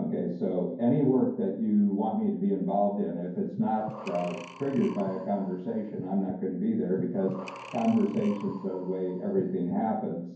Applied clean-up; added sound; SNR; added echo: none; Breathing; 14 dB; reverberation time 0.9 s.